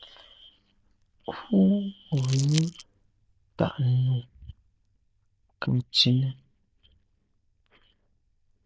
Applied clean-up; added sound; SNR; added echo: neural diffusion model UNIVERSE++.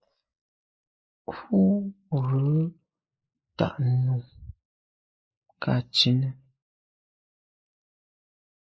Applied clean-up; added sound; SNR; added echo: neural mask model Resemble Enhance denoiser.